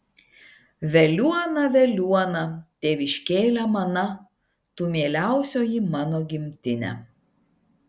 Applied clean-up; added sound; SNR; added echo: none; none; none; none.